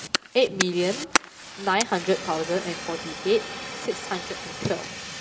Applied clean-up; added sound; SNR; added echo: none; Fire; 5 dB; reverberation time 0.5 s.